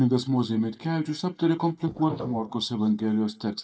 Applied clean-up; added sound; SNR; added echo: neural mask model DeepFilterNet 3.